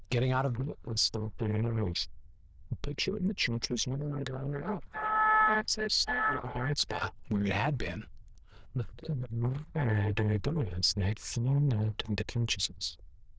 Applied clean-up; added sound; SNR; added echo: neural diffusion model UNIVERSE++.